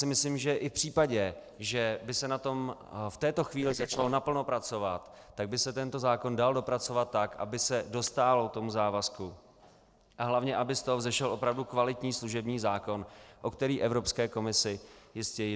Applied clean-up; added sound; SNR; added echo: neural separator model SepFormer DNS4.